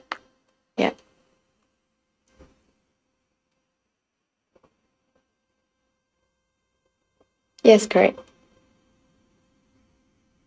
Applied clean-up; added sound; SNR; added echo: neural mask model RNNoise.